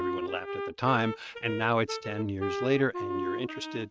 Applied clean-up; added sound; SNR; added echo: neural mask model RNNoise.